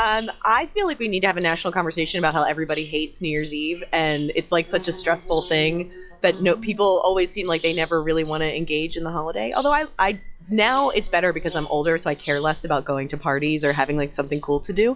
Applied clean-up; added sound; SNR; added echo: classical method log-MMSE.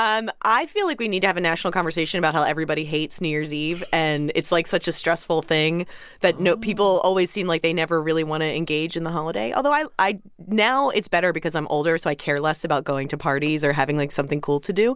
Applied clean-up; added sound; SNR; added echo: none; none; none; none.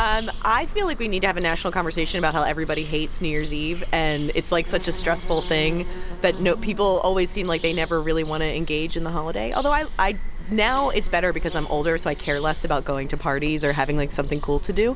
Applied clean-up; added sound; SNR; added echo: none; Bird vocalization, bird call, bird song; 3 dB; none.